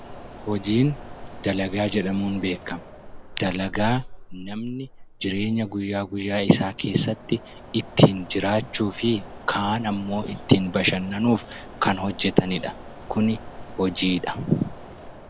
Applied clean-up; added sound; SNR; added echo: none; Mechanisms; 14 dB; none.